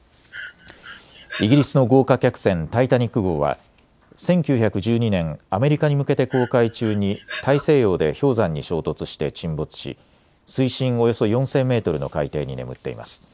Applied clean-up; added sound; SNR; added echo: none; Breathing; 15 dB; none.